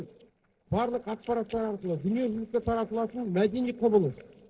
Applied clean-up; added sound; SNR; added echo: neural separator model SepFormer DNS4.